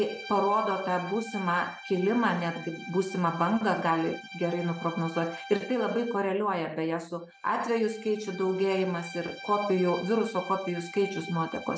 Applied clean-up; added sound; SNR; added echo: none; Bowed string instrument; 15 dB; none.